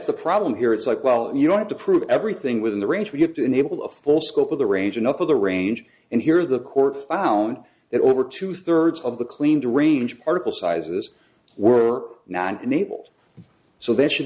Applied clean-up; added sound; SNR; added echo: none; none; none; none.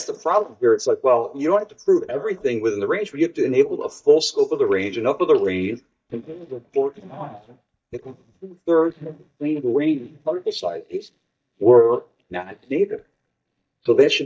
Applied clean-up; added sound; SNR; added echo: neural mask model DeepFilterNet 3.